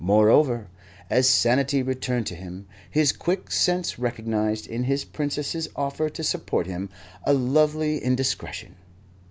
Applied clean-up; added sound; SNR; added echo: none; none; none; none.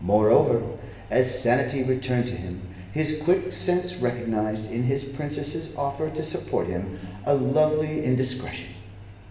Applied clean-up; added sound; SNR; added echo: none; Engine; 18 dB; reverberation time 1.1 s.